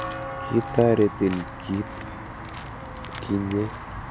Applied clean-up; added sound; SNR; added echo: none; Walk, footsteps / Bell; 8 dB; none.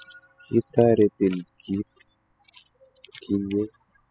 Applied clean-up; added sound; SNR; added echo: classical method spectral subtraction.